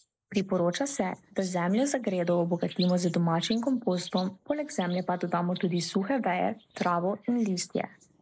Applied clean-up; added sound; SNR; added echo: neural mask model Resemble Enhance denoiser.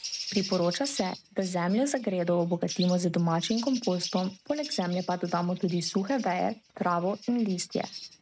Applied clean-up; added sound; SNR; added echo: neural mask model RNNoise.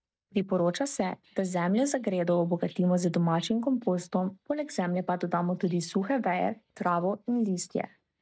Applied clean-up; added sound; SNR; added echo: neural mask model DeepFilterNet 3.